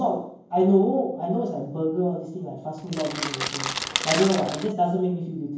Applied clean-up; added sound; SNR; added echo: none; Crackle; 5 dB; reverberation time 0.9 s.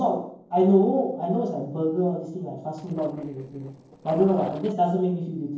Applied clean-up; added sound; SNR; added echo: neural separator model SepFormer DNS4.